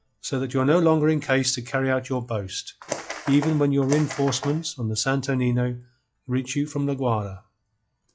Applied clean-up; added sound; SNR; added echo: classical method log-MMSE.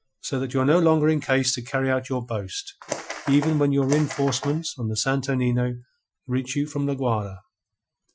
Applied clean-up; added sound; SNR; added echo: classical method Wiener filter.